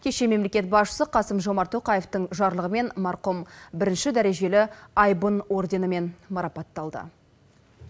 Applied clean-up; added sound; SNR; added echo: none; none; none; none.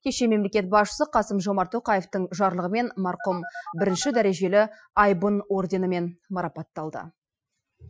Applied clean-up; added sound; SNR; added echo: classical method Wiener filter.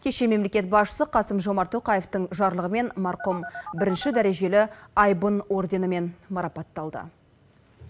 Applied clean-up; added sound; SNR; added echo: none; Telephone; 12 dB; none.